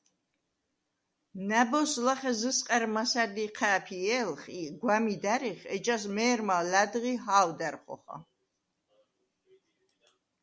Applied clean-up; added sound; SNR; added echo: none; none; none; none.